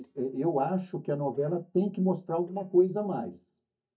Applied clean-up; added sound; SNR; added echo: neural mask model DeepFilterNet 3.